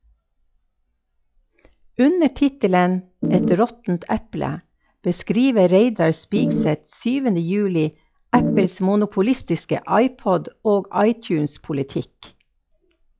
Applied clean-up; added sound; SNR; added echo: classical method log-MMSE.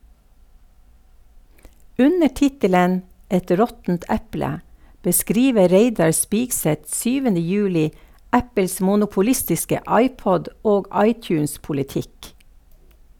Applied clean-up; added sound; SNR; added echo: none; none; none; none.